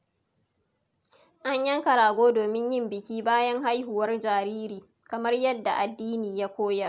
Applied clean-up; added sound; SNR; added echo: none; none; none; none.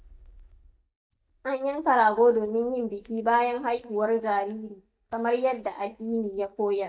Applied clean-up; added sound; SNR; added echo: neural mask model DeepFilterNet 3.